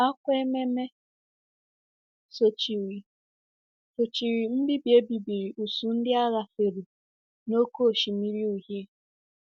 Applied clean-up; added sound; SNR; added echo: none; none; none; none.